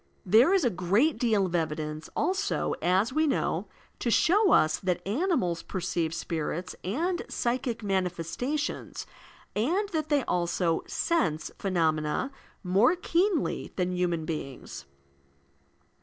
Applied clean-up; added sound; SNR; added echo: neural separator model SepFormer DNS4.